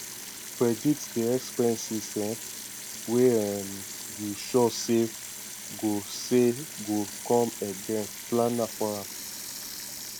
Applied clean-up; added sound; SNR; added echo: none; Sink (filling or washing) / Water tap, faucet; 10 dB; none.